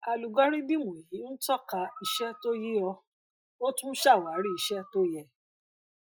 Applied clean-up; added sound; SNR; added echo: classical method Wiener filter.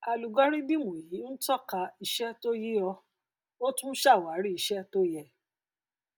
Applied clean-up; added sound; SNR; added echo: none; none; none; none.